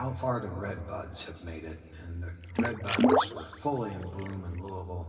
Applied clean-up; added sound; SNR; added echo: none; Water / Splash, splatter; -5 dB; reverberation time 2.6 s.